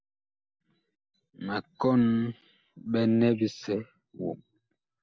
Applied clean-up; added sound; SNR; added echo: none; none; none; none.